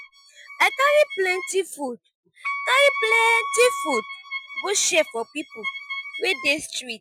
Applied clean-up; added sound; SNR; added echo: classical method Wiener filter.